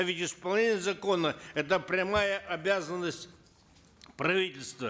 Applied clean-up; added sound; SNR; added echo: none; none; none; none.